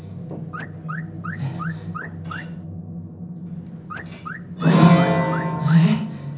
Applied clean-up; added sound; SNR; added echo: none; Alarm / Car; 16 dB; reverberation time 0.6 s.